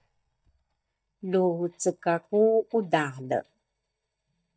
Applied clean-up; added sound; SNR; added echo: neural mask model DeepFilterNet 3.